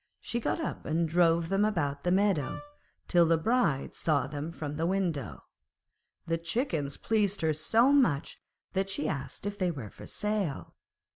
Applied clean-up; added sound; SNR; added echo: none; Wind instrument, woodwind instrument; 15 dB; none.